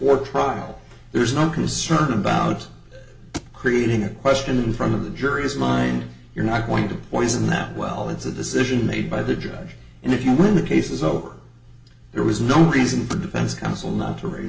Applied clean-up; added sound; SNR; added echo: none; Thump, thud; 14 dB; reverberation time 0.2 s.